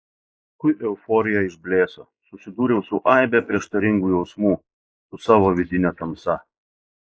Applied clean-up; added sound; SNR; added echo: neural mask model Resemble Enhance denoiser.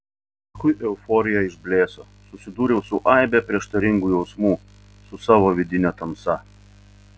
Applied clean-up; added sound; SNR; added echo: none; none; none; none.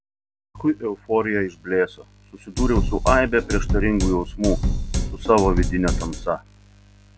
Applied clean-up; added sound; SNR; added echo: none; Drum kit; 0 dB; none.